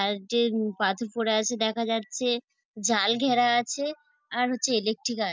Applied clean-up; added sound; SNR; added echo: none; none; none; none.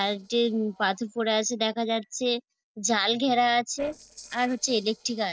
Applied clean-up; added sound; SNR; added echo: neural separator model SepFormer DNS4.